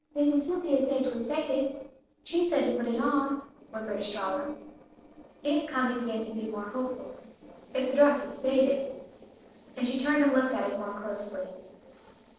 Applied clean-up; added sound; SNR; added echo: neural separator model SepFormer DNS4.